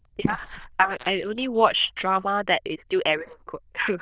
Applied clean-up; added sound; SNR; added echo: neural diffusion model UNIVERSE++.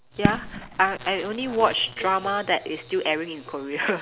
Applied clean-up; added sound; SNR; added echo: none; Fireworks; 4 dB; none.